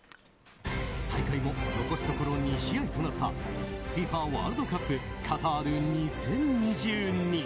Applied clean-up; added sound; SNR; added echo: none; none; none; none.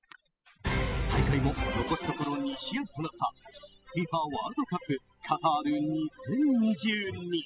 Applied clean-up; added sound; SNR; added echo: classical method spectral subtraction.